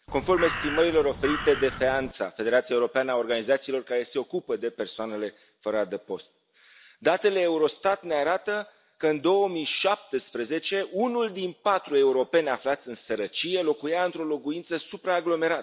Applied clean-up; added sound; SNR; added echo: none; Crow; 7 dB; none.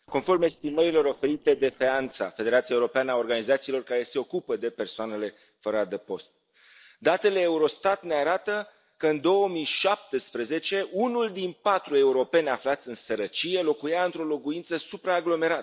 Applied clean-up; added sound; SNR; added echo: neural separator model SepFormer DNS4.